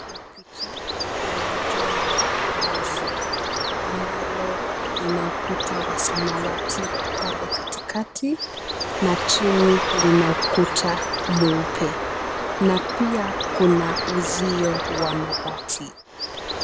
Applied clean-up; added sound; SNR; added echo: none; Bird; 0 dB; none.